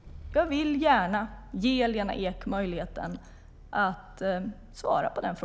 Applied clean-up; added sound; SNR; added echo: none; Rattle / Engine starting / Car; 16 dB; none.